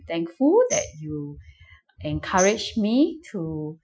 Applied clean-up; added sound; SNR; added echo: classical method Wiener filter.